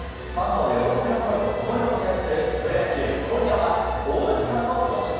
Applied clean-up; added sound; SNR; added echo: none; none; none; reverberation time 1.9 s.